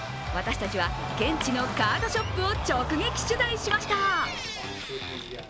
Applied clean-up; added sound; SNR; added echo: none; Car; 19 dB; none.